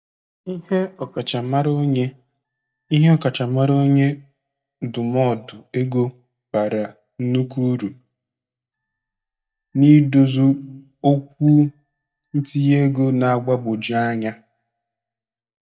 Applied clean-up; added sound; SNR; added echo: neural mask model DeepFilterNet 3.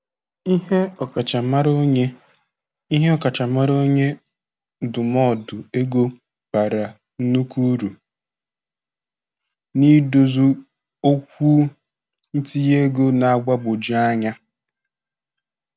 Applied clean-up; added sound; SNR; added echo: none; none; none; none.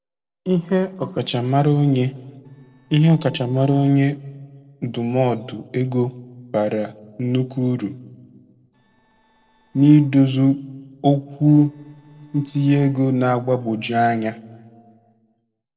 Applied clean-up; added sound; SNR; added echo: neural separator model SepFormer DNS4.